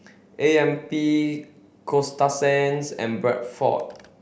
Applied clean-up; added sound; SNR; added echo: none; none; none; none.